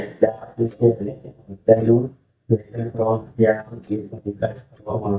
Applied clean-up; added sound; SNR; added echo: neural mask model DeepFilterNet 3.